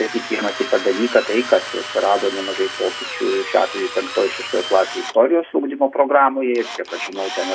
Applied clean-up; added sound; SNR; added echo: none; Drill; 11 dB; none.